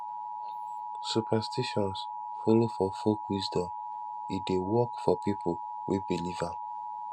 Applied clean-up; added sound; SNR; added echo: none; Alarm; 6 dB; none.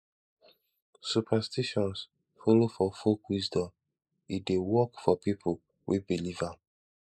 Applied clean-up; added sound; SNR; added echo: neural mask model Resemble Enhance denoiser.